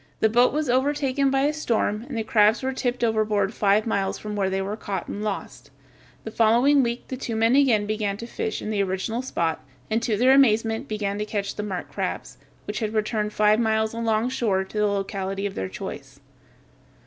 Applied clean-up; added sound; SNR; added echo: none; none; none; none.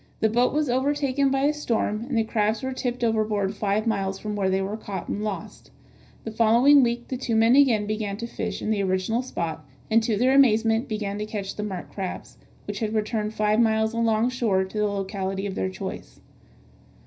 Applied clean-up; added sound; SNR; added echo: none; none; none; reverberation time 0.4 s.